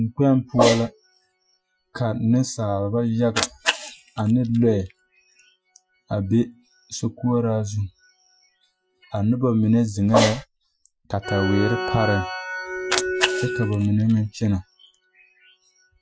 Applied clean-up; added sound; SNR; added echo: classical method Wiener filter.